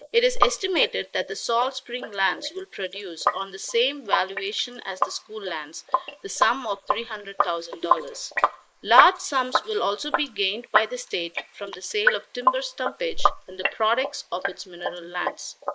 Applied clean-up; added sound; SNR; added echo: neural mask model Resemble Enhance denoiser.